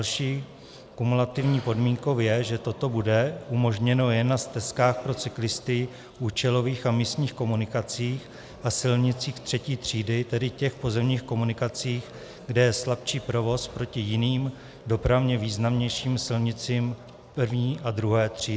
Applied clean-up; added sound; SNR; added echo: none; none; none; none.